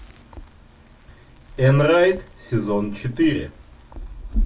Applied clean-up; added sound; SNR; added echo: none; Crackle; 9 dB; reverberation time 0.2 s.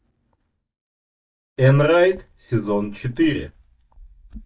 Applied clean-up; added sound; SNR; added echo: neural mask model DeepFilterNet 3.